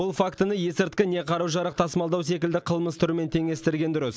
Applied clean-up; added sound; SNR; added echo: none; none; none; none.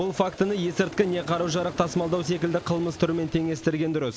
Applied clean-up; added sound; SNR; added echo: none; Aircraft; 17 dB; none.